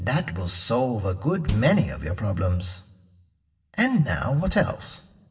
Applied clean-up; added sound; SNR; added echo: none; Bass drum; 13 dB; reverberation time 0.7 s.